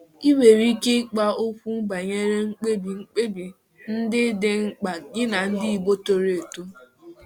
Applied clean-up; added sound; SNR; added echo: none; none; none; none.